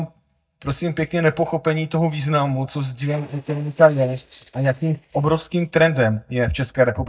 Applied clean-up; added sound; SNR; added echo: neural mask model DeepFilterNet 3.